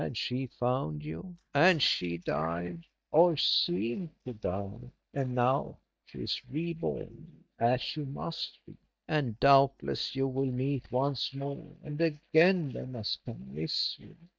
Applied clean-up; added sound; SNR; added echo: neural mask model DeepFilterNet 3.